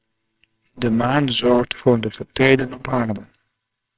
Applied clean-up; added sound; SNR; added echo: neural separator model SepFormer WHAMR!.